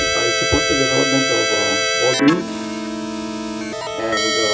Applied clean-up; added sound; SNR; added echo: none; Keyboard (musical); -3 dB; reverberation time 0.2 s.